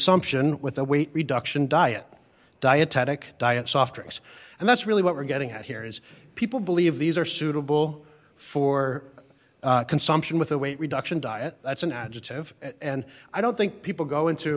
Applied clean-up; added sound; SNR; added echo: none; none; none; none.